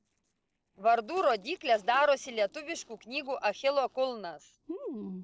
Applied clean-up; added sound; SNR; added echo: neural separator model SepFormer DNS4.